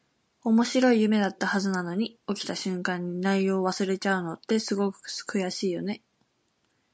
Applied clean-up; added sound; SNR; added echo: none; none; none; none.